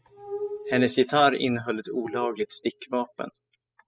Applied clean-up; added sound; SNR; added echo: classical method spectral subtraction.